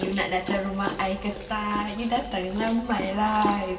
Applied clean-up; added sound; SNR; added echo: none; Dog; 10 dB; reverberation time 2.1 s.